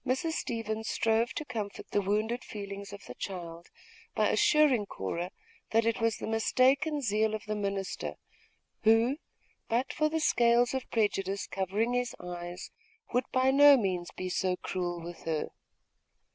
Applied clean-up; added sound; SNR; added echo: none; none; none; none.